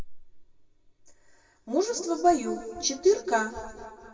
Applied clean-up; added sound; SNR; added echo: none; none; none; reverberation time 1.6 s.